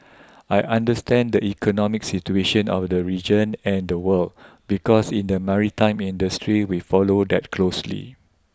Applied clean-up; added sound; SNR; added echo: none; none; none; none.